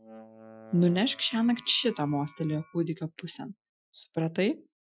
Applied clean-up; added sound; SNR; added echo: classical method Wiener filter.